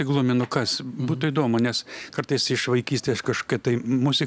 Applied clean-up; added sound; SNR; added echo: none; none; none; none.